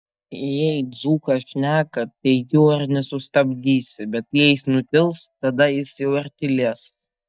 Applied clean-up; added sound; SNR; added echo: neural mask model DeepFilterNet 3.